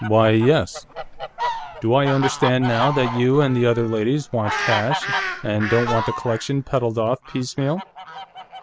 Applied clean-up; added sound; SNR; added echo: none; Fowl; 8 dB; none.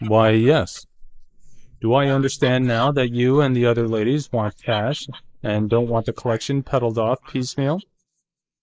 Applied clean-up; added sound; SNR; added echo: neural mask model Resemble Enhance denoiser.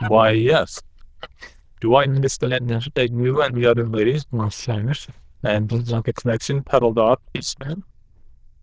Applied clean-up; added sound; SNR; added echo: neural diffusion model UNIVERSE++.